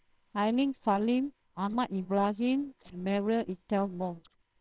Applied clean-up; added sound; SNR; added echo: neural separator model SepFormer WHAMR!.